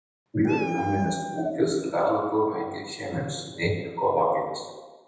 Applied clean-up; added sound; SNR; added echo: none; Meow; 10 dB; reverberation time 1.0 s.